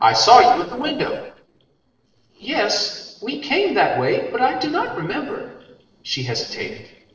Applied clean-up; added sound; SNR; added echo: neural separator model SepFormer DNS4.